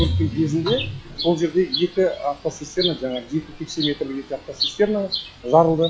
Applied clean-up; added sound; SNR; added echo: classical method log-MMSE.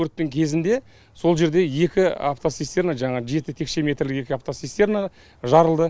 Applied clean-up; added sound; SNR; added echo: none; none; none; none.